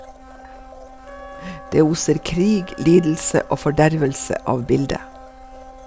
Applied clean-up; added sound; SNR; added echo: none; Wind instrument, woodwind instrument + Domestic sounds, home sounds; 19 dB; none.